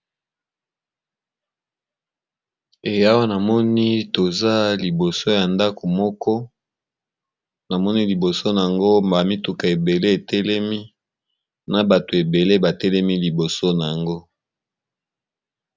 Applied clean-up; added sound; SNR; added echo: none; none; none; none.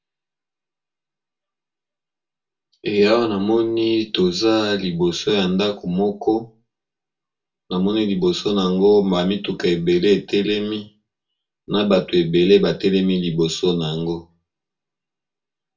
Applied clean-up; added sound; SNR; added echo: none; none; none; reverberation time 0.2 s.